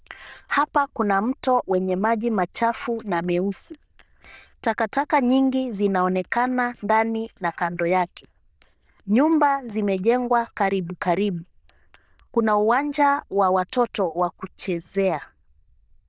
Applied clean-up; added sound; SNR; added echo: neural diffusion model UNIVERSE++.